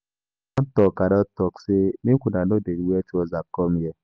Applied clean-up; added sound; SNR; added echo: none; none; none; none.